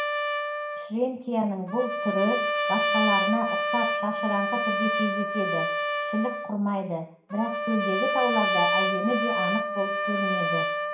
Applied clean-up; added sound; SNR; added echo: none; Trumpet; -1 dB; reverberation time 0.5 s.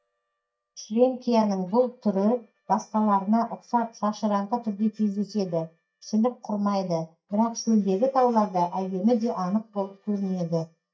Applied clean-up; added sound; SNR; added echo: neural mask model DeepFilterNet 3.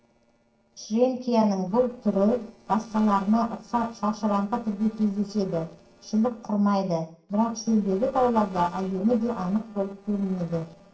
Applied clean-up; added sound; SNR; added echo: neural separator model SepFormer DNS4.